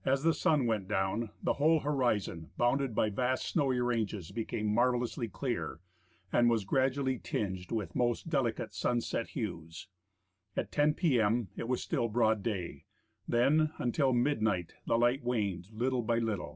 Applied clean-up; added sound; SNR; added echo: none; none; none; none.